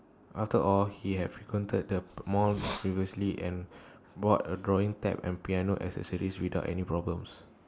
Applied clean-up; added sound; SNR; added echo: none; Hiss; 10 dB; none.